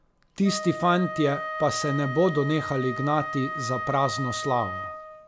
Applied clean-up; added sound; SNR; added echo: none; Wind instrument, woodwind instrument; 7 dB; none.